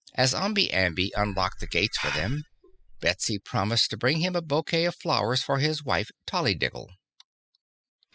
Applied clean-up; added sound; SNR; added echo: classical method spectral subtraction.